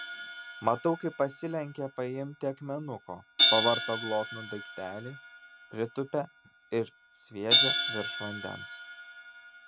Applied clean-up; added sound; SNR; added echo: none; Hi-hat; -3 dB; none.